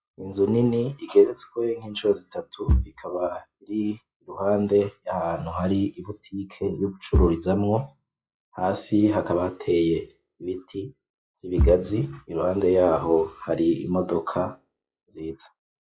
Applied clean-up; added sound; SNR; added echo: classical method log-MMSE.